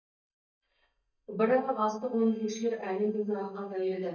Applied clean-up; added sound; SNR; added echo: neural mask model DeepFilterNet 3.